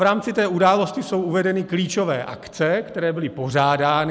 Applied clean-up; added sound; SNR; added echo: none; none; none; none.